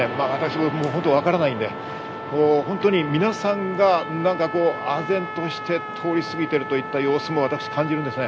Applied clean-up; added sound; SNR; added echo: none; Trumpet; 11 dB; none.